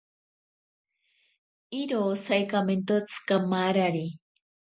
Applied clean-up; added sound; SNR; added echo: none; none; none; none.